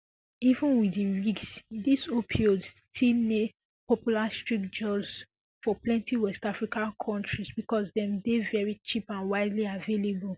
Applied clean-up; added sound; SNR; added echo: none; none; none; none.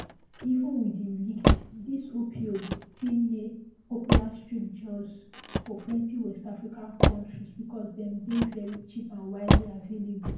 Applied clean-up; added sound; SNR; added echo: none; Motor vehicle (road); -2 dB; reverberation time 0.9 s.